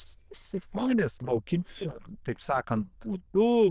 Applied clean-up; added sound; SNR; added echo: neural diffusion model UNIVERSE++.